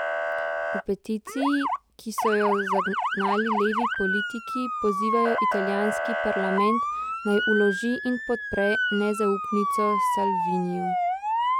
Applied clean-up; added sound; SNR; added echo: none; Motor vehicle (road) / Siren; 0 dB; none.